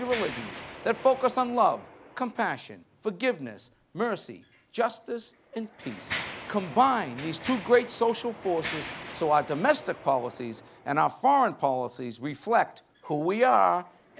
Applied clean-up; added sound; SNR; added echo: none; Mechanisms; 15 dB; none.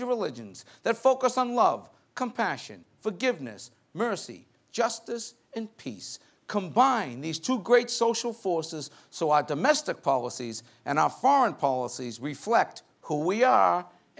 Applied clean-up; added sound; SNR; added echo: none; none; none; none.